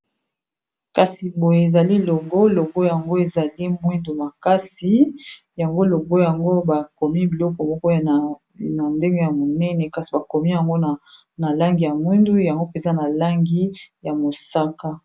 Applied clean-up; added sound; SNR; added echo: none; none; none; none.